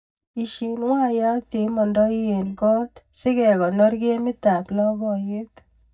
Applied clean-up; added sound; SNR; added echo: neural mask model DeepFilterNet 3.